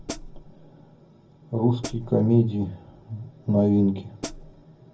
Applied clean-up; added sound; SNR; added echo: none; Hi-hat; 12 dB; reverberation time 0.4 s.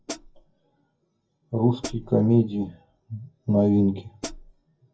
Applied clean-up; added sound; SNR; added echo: classical method WPE with log-MMSE.